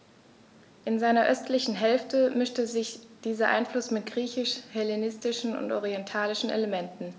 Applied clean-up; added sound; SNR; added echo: none; none; none; none.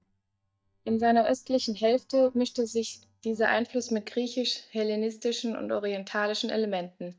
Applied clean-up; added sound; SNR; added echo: neural mask model DeepFilterNet 3.